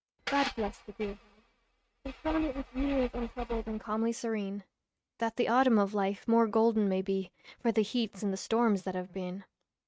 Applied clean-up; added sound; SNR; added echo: neural mask model RNNoise.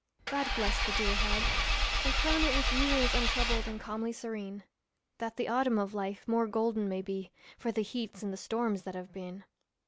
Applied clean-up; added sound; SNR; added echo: none; Engine / Car; -5 dB; none.